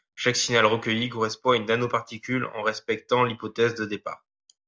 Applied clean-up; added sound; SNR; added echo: none; none; none; none.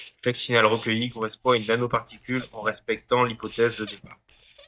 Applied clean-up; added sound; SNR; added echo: neural mask model DeepFilterNet 3.